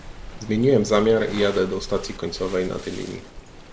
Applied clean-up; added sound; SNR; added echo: none; Waves, surf; 14 dB; none.